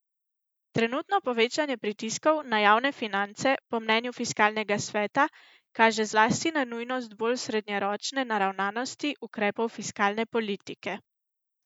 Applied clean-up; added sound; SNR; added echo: none; none; none; none.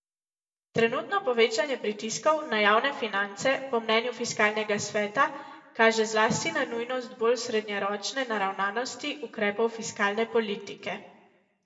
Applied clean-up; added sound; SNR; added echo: none; none; none; reverberation time 0.8 s.